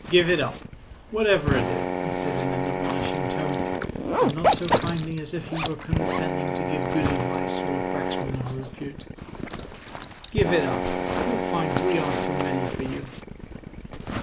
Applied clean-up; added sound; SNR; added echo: none; Zipper (clothing) + Drill; -2 dB; none.